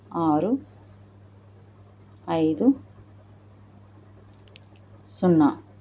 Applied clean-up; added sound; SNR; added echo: none; none; none; none.